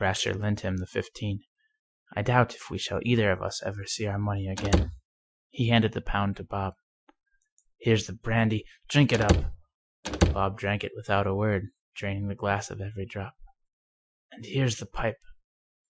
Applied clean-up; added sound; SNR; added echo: classical method Wiener filter.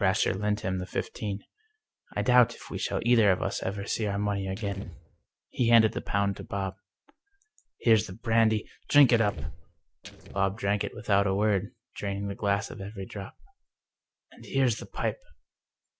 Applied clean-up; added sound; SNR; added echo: neural separator model SepFormer DNS4.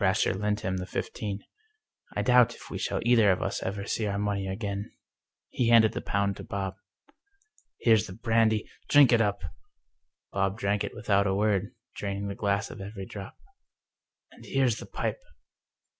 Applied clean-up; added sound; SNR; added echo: none; none; none; none.